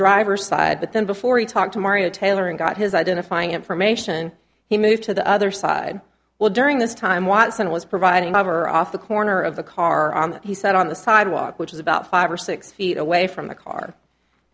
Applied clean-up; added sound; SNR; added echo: none; none; none; none.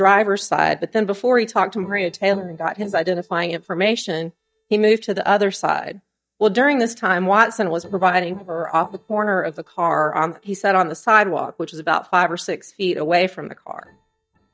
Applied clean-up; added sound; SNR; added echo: neural mask model DeepFilterNet 3.